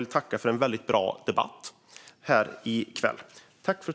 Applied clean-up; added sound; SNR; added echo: none; none; none; none.